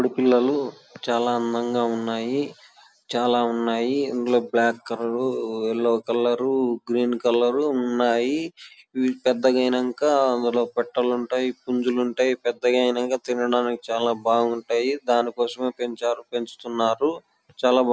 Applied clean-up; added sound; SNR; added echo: none; none; none; none.